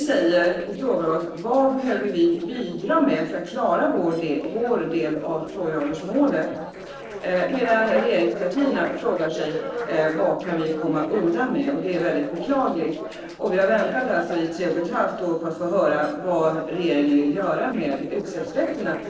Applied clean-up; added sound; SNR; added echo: neural separator model SepFormer DNS4.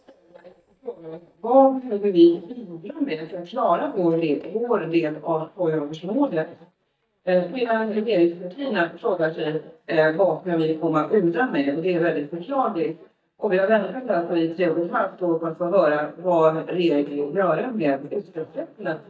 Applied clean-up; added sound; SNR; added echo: neural mask model DeepFilterNet 3.